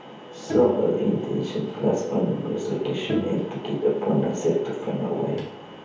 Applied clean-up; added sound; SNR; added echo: none; Bowed string instrument; 12 dB; reverberation time 0.7 s.